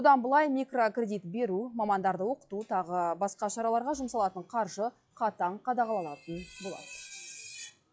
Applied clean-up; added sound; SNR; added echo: classical method log-MMSE.